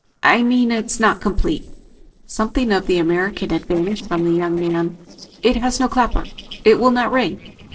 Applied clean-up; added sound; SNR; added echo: neural separator model SepFormer DNS4.